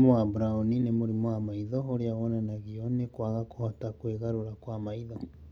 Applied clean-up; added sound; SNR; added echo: none; none; none; none.